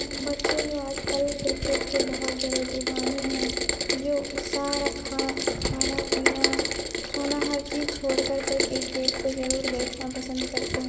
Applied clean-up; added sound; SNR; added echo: none; Rain; -2 dB; reverberation time 1.8 s.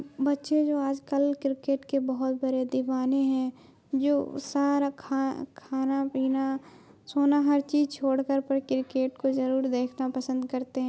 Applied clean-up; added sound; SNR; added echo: none; none; none; none.